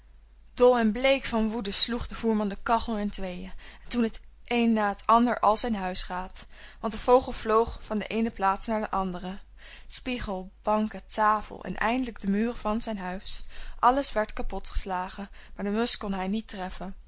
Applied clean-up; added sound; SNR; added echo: none; none; none; none.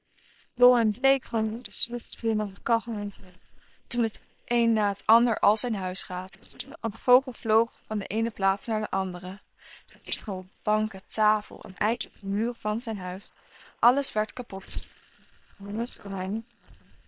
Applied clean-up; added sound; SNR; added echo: neural separator model SepFormer WHAM!.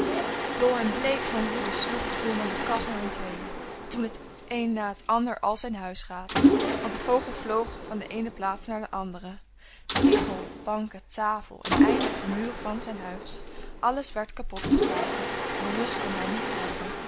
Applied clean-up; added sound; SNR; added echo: none; Mechanisms; -2 dB; none.